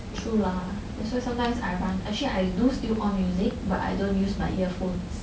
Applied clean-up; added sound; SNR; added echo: none; none; none; none.